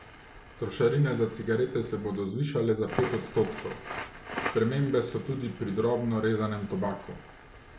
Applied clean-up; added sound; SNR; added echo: none; Crackle; 12 dB; none.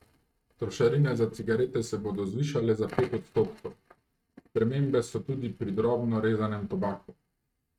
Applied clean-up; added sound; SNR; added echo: neural mask model RNNoise.